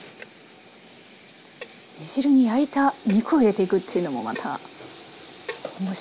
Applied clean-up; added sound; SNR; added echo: none; none; none; none.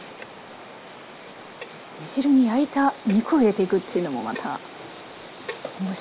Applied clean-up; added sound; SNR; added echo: none; Stream; 18 dB; none.